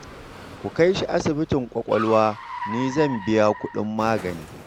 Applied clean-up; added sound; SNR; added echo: none; Car; 13 dB; none.